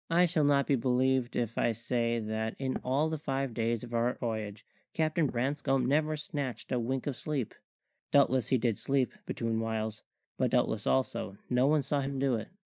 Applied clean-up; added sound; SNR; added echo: neural mask model DeepFilterNet 3.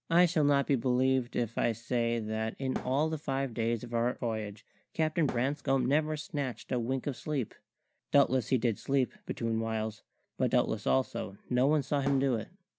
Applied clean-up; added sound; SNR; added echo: none; Thump, thud; 11 dB; none.